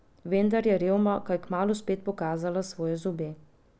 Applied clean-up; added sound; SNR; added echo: none; none; none; none.